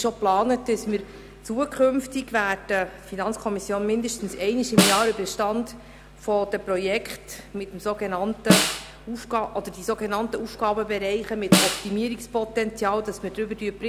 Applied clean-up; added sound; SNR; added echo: none; Snare drum; -1 dB; none.